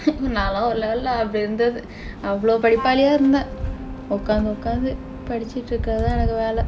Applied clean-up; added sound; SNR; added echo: none; Wind instrument, woodwind instrument; 18 dB; none.